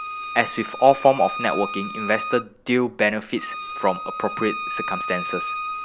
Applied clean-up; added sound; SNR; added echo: none; Bowed string instrument; 8 dB; none.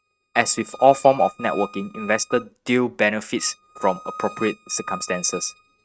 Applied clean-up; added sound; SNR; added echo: neural mask model RNNoise.